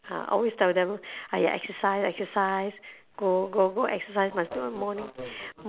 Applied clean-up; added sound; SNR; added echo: none; none; none; none.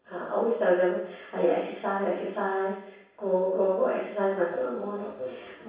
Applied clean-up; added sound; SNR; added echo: none; none; none; reverberation time 0.7 s.